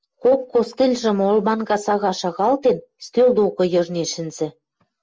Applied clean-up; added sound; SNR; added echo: none; none; none; none.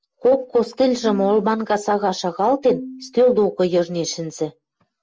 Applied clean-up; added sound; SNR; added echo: none; Bowed string instrument; 14 dB; none.